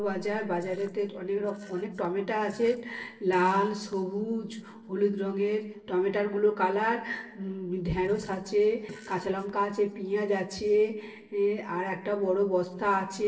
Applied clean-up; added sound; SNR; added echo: neural separator model SepFormer DNS4.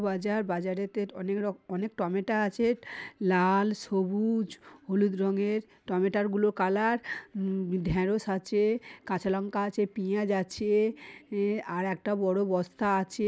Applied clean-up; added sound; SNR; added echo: none; none; none; none.